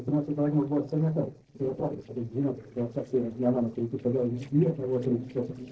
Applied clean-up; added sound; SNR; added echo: neural separator model SepFormer DNS4.